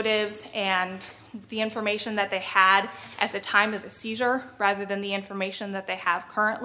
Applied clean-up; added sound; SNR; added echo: none; none; none; none.